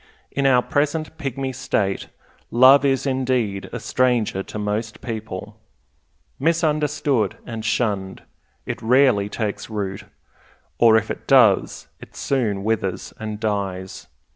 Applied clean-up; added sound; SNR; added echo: none; none; none; none.